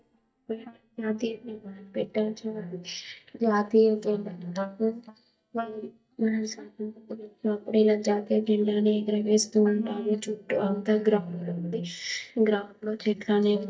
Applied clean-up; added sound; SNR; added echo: neural mask model DeepFilterNet 3.